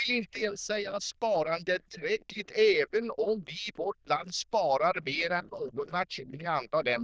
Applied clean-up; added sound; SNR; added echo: neural diffusion model UNIVERSE++.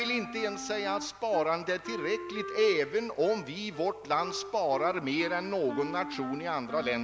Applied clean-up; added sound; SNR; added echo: none; Wind instrument, woodwind instrument; 11 dB; none.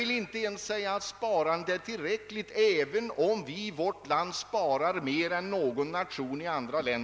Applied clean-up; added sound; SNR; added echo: none; none; none; none.